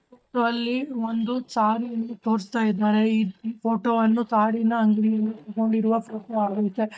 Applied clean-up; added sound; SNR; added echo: neural mask model DeepFilterNet 3.